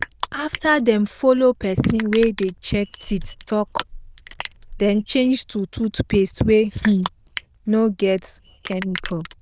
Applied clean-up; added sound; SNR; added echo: neural diffusion model UNIVERSE++.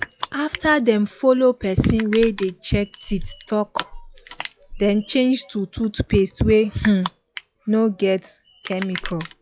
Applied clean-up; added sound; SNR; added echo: classical method log-MMSE.